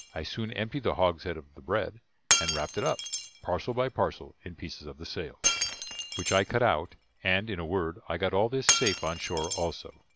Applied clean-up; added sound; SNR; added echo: none; Shatter; 4 dB; none.